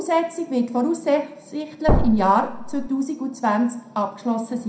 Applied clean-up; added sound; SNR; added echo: none; Thump, thud; -1 dB; reverberation time 0.4 s.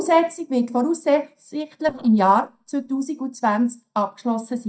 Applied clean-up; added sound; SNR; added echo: neural mask model DeepFilterNet 3.